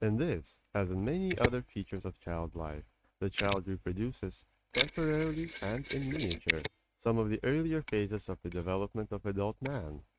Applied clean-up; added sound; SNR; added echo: neural mask model RNNoise.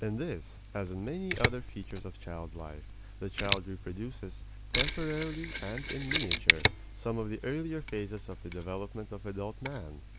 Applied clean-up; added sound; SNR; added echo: none; Mechanisms; -1 dB; none.